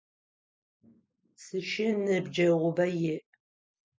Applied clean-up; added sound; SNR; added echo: none; none; none; none.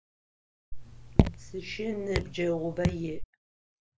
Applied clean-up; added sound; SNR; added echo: none; Raindrop / Drip; -5 dB; none.